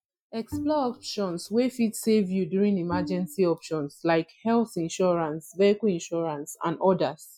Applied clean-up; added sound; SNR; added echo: classical method Wiener filter.